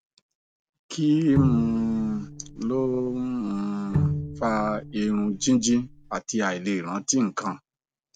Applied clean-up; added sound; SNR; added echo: none; Bowed string instrument; 5 dB; none.